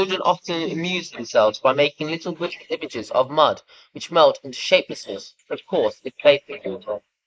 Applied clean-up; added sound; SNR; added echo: neural mask model Resemble Enhance denoiser.